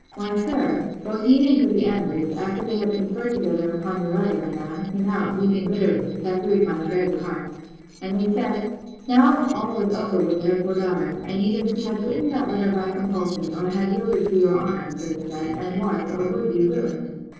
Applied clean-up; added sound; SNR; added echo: neural separator model SepFormer DNS4.